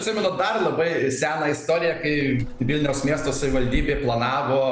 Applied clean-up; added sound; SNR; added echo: none; Insect; 8 dB; none.